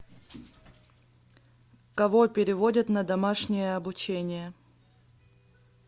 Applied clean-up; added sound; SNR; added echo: none; none; none; none.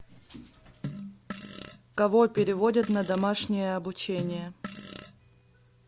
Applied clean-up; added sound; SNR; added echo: none; Fart; 12 dB; none.